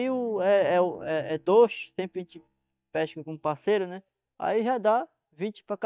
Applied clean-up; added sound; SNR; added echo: neural mask model DeepFilterNet 3.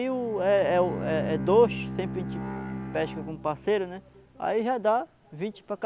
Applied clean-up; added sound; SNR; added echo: none; Bowed string instrument; 9 dB; none.